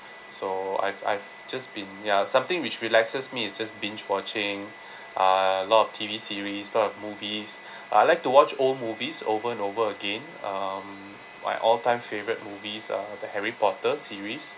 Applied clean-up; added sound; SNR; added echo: none; none; none; none.